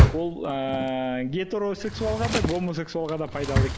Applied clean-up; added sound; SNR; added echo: none; Drawer open or close; -2 dB; none.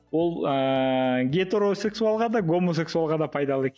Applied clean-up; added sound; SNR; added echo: none; none; none; none.